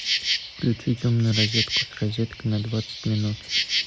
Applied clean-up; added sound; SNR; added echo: none; Insect; 3 dB; none.